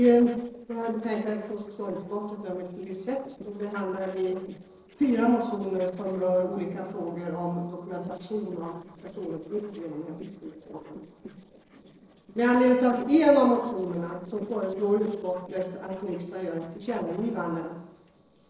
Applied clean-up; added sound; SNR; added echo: neural separator model SepFormer DNS4.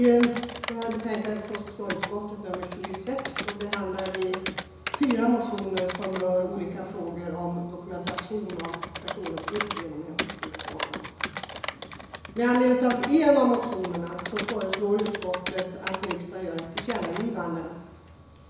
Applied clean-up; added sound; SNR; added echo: none; Computer keyboard; 8 dB; reverberation time 1.0 s.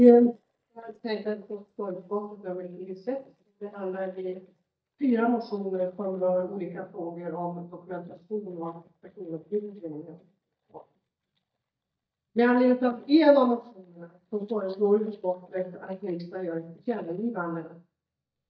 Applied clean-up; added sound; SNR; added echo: neural mask model DeepFilterNet 3.